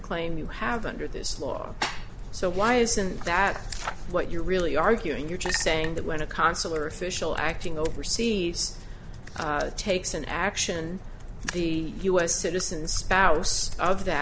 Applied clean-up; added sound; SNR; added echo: none; Chink, clink; 12 dB; none.